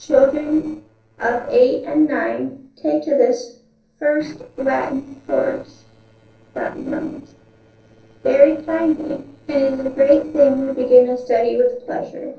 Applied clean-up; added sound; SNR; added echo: neural separator model SepFormer DNS4.